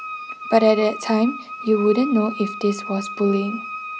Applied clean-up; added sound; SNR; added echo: none; Wind instrument, woodwind instrument; 11 dB; none.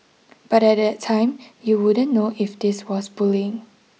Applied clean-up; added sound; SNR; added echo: none; none; none; none.